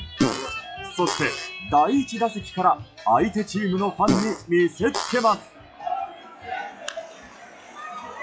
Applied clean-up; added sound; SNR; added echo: classical method log-MMSE.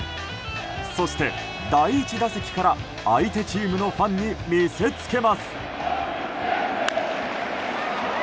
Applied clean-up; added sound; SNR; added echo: none; none; none; none.